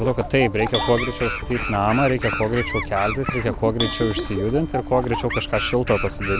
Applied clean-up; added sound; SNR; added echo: none; Animal + Bell; 7 dB; none.